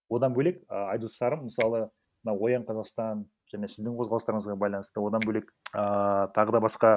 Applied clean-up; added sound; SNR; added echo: neural mask model RNNoise.